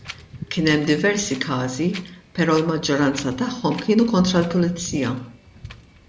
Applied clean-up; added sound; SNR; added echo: none; Wind; 18 dB; none.